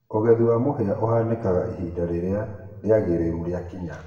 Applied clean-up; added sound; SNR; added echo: none; none; none; reverberation time 1.2 s.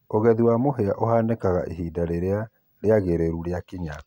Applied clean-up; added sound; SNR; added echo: none; none; none; none.